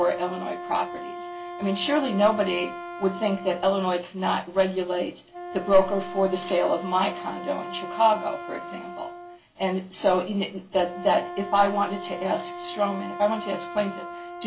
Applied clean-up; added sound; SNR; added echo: none; Wind instrument, woodwind instrument; 11 dB; reverberation time 0.2 s.